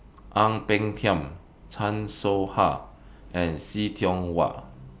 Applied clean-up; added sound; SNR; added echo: none; none; none; none.